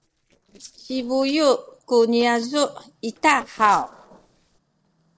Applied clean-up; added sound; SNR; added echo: neural separator model SepFormer DNS4.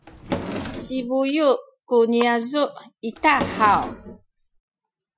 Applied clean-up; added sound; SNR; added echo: classical method Wiener filter.